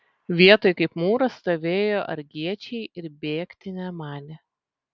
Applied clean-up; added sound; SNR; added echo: none; none; none; none.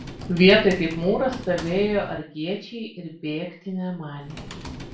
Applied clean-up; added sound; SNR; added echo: none; Computer keyboard; 15 dB; reverberation time 0.3 s.